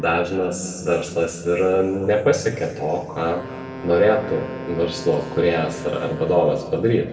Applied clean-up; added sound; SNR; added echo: none; Wind instrument, woodwind instrument; 17 dB; reverberation time 2.3 s.